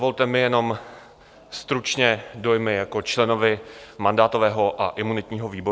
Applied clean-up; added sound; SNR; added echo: none; none; none; none.